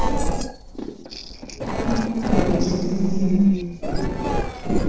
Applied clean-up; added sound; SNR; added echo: neural separator model SepFormer DNS4.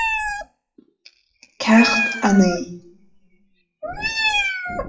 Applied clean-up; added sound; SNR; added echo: classical method WPE with log-MMSE.